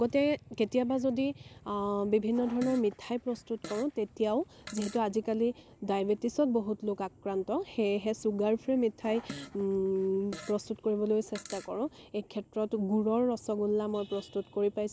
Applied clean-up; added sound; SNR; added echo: none; Fart; 17 dB; none.